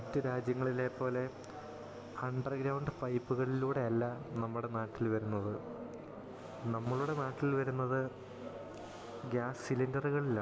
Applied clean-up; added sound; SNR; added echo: none; none; none; none.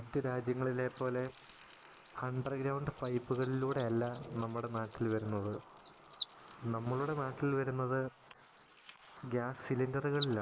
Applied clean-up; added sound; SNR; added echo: neural mask model Resemble Enhance denoiser.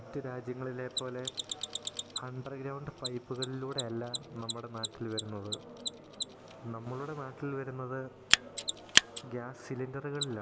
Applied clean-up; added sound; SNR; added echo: none; Mechanisms; -2 dB; none.